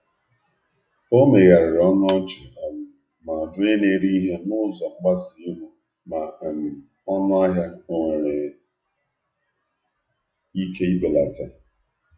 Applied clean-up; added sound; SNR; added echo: classical method log-MMSE.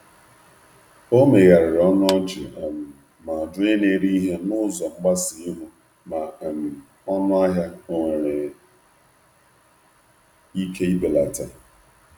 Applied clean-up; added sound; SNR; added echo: none; Clapping; 15 dB; none.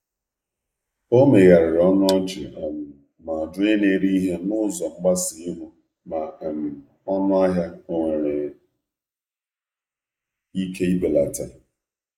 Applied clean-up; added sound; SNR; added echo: neural mask model Resemble Enhance denoiser.